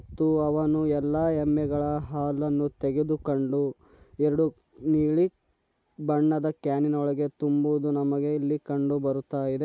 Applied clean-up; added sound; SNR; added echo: none; none; none; none.